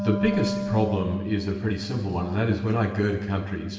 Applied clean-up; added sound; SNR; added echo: none; Wind instrument, woodwind instrument; 6 dB; reverberation time 1.4 s.